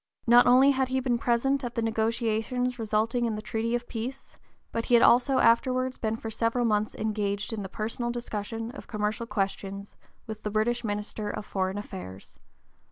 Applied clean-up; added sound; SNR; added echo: none; none; none; none.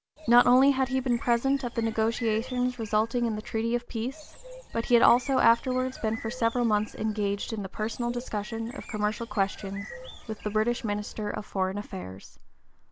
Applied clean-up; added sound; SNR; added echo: none; Bird; 18 dB; none.